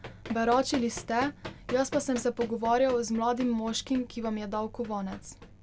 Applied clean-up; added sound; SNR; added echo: none; Run; 15 dB; none.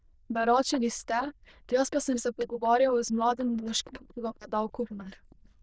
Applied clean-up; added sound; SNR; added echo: neural diffusion model UNIVERSE++.